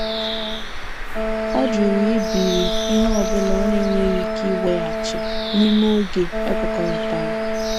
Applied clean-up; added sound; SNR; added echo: none; Wind instrument, woodwind instrument + Bird; 0 dB; none.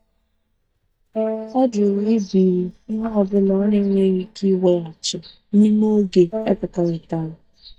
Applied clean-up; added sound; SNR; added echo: neural mask model DeepFilterNet 3.